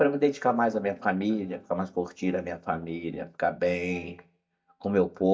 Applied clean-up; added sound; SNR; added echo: neural mask model DeepFilterNet 3.